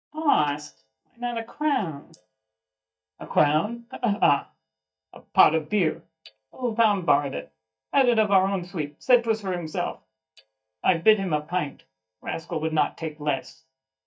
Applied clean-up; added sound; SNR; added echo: neural mask model DeepFilterNet 3.